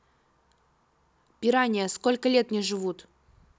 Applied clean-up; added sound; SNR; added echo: none; none; none; none.